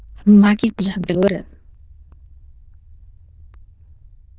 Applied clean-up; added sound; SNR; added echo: neural diffusion model UNIVERSE++.